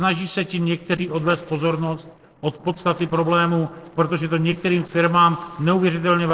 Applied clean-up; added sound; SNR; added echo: neural separator model SepFormer DNS4.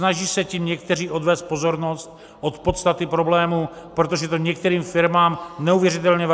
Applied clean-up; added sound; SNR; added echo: none; none; none; none.